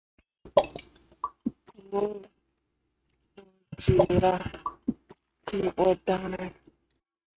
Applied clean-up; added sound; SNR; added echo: neural mask model RNNoise.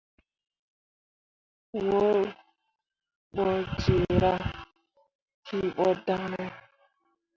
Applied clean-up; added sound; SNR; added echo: none; none; none; none.